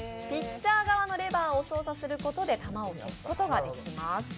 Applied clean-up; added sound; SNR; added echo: none; none; none; none.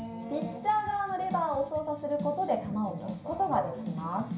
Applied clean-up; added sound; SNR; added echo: none; none; none; reverberation time 0.5 s.